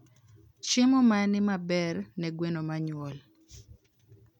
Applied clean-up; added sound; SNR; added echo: none; none; none; none.